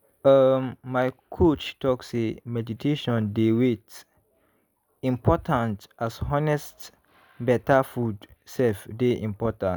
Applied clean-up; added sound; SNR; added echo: none; none; none; none.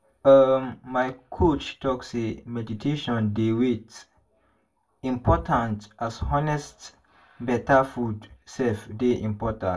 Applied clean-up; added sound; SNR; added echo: none; none; none; reverberation time 0.2 s.